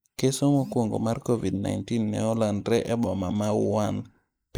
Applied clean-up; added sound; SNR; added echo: neural mask model Resemble Enhance denoiser.